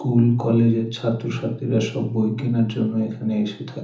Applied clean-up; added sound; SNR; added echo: none; none; none; reverberation time 0.7 s.